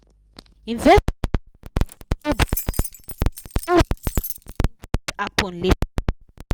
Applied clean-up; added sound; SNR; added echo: none; Keys jangling; 14 dB; none.